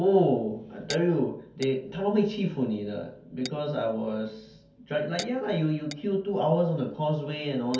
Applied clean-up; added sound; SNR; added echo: none; Tap / Glass; 20 dB; reverberation time 0.5 s.